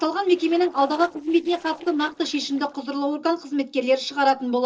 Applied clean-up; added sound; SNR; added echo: neural separator model SepFormer DNS4.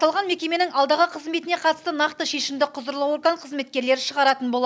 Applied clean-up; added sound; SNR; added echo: none; none; none; none.